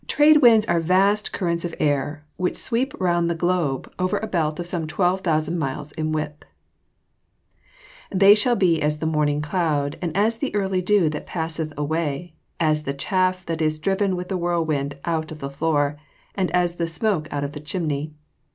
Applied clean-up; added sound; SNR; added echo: none; none; none; none.